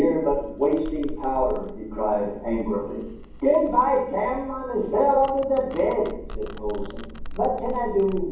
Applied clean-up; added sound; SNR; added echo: none; Domestic sounds, home sounds; 12 dB; reverberation time 1.2 s.